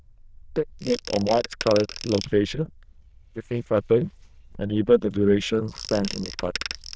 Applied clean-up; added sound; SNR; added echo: neural diffusion model UNIVERSE++.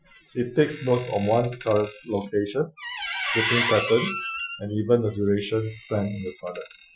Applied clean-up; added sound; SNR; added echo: classical method Wiener filter.